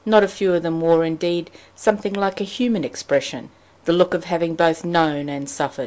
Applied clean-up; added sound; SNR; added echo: none; none; none; none.